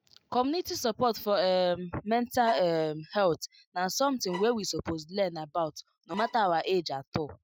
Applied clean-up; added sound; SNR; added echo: classical method Wiener filter.